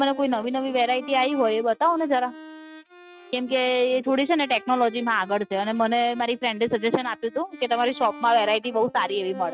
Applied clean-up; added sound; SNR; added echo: neural mask model RNNoise.